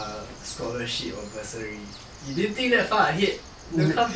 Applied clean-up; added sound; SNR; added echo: none; Bird; 18 dB; none.